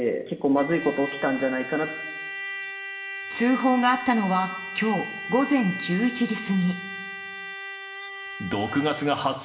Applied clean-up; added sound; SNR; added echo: none; Trumpet; 10 dB; reverberation time 0.9 s.